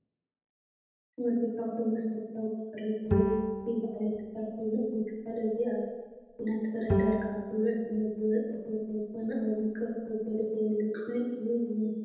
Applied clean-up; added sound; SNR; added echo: none; Bowed string instrument; 5 dB; reverberation time 1.1 s.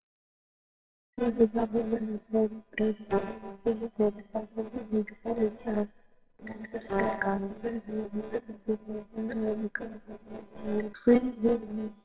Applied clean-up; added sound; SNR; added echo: neural separator model SepFormer WHAMR!.